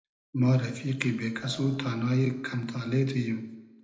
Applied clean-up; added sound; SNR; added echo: none; Burping, eructation; 19 dB; reverberation time 0.8 s.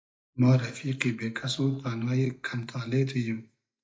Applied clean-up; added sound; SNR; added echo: neural mask model DeepFilterNet 3.